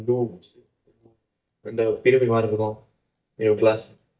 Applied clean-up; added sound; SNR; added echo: neural mask model DeepFilterNet 3.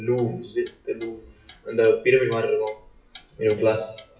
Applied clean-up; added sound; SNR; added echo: classical method WPE with log-MMSE.